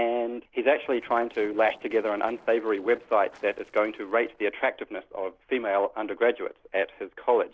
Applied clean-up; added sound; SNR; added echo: neural separator model SepFormer DNS4.